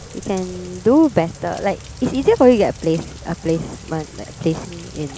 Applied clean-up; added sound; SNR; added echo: none; Rain; 16 dB; none.